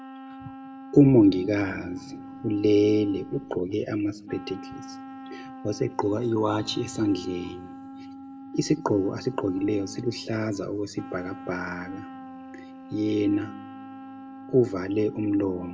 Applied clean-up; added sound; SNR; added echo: none; Wind instrument, woodwind instrument; 15 dB; reverberation time 0.4 s.